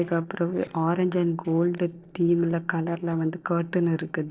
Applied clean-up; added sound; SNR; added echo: neural separator model SepFormer DNS4.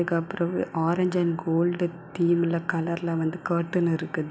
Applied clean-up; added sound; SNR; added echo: none; none; none; none.